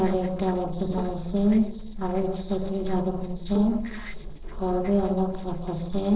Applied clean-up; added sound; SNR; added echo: neural separator model SepFormer DNS4.